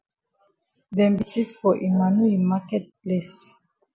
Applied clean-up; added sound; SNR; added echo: none; none; none; none.